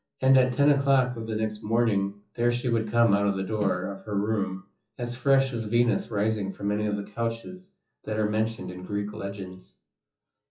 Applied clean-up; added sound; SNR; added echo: classical method WPE with log-MMSE.